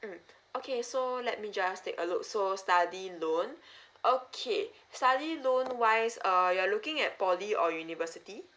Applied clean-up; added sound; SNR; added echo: none; none; none; none.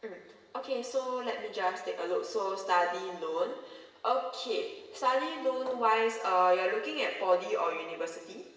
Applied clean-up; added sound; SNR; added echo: none; none; none; reverberation time 1.2 s.